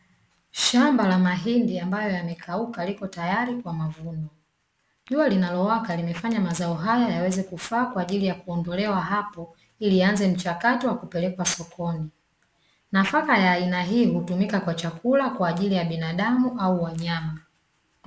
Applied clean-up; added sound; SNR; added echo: none; none; none; none.